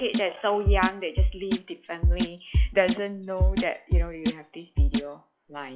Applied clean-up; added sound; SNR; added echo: classical method log-MMSE.